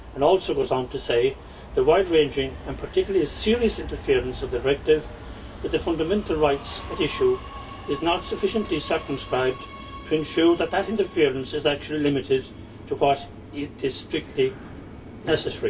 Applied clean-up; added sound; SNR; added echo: none; Subway, metro, underground; 14 dB; reverberation time 0.1 s.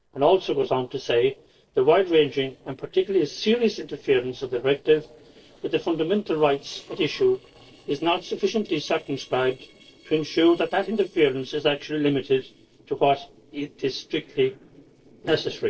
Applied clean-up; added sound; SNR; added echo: neural separator model SepFormer DNS4.